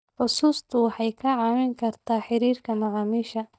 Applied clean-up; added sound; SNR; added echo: neural mask model DeepFilterNet 3.